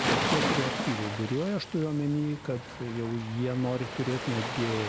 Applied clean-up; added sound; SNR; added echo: none; Waves, surf; 2 dB; none.